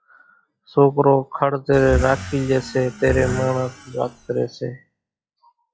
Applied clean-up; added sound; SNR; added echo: classical method log-MMSE.